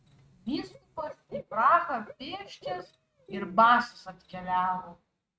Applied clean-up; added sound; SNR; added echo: neural mask model RNNoise.